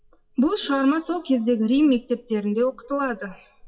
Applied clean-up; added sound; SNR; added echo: classical method WPE with log-MMSE.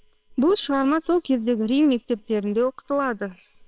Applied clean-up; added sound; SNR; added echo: neural separator model SepFormer WHAMR!.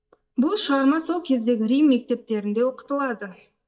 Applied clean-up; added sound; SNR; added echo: neural mask model DeepFilterNet 3.